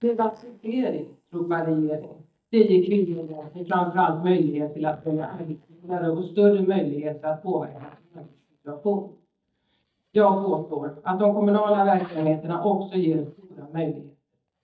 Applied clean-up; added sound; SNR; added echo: neural mask model DeepFilterNet 3.